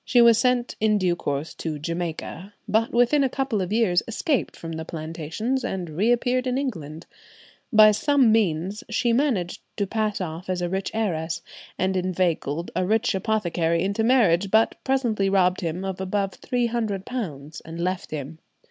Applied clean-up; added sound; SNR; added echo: none; none; none; none.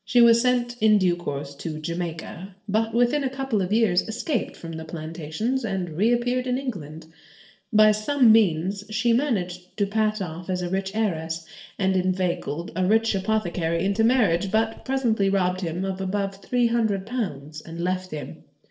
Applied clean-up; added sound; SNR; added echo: neural separator model SepFormer DNS4.